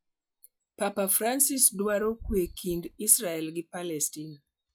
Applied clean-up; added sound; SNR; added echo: classical method log-MMSE.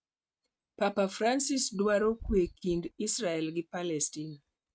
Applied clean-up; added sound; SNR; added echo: neural mask model RNNoise.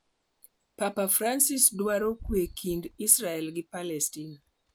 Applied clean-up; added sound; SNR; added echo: none; Wind / Bird; 19 dB; none.